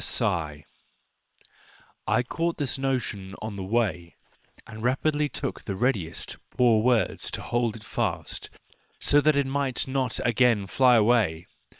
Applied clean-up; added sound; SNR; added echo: neural separator model SepFormer WHAM!.